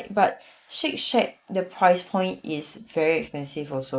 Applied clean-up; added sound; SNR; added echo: neural mask model Resemble Enhance denoiser.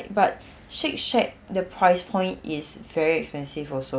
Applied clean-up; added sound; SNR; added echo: none; none; none; none.